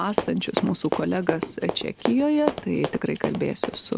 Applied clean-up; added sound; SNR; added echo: none; Run; 5 dB; none.